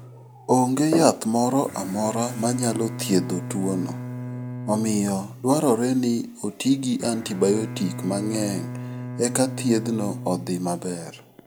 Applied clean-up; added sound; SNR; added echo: none; Bowed string instrument; 11 dB; none.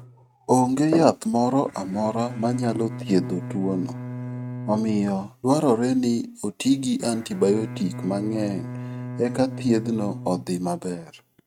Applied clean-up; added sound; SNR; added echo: neural mask model RNNoise.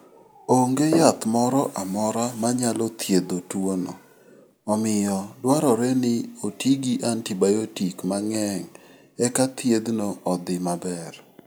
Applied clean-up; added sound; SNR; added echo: none; none; none; none.